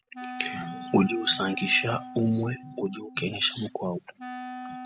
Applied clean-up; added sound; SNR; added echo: none; Wind instrument, woodwind instrument; 13 dB; none.